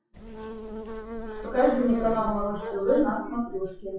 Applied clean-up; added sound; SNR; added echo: classical method WPE with log-MMSE.